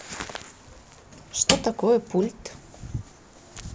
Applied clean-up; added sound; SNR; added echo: none; none; none; none.